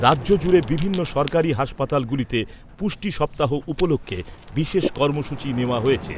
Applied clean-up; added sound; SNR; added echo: none; Ocean; 13 dB; none.